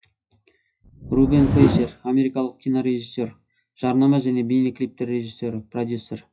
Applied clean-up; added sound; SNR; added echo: classical method WPE with log-MMSE.